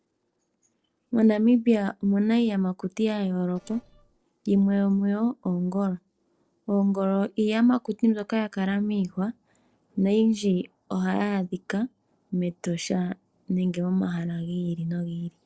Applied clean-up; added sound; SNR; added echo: neural separator model SepFormer DNS4.